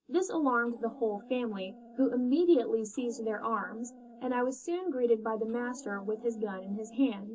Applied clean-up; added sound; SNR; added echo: none; Dog; 20 dB; reverberation time 0.2 s.